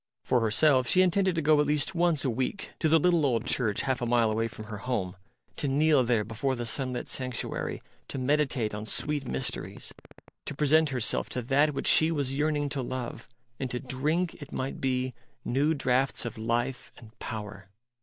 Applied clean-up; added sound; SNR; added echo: none; Fart; 19 dB; none.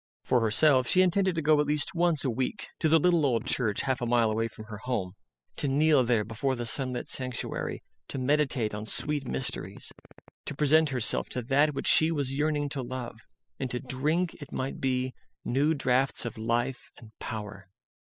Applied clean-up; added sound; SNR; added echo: classical method spectral subtraction.